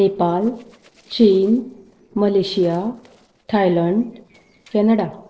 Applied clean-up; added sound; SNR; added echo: neural separator model SepFormer DNS4.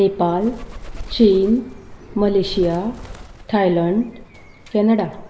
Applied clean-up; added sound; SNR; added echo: none; Bird; 15 dB; reverberation time 0.7 s.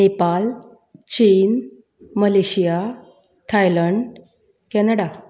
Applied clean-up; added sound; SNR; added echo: none; none; none; none.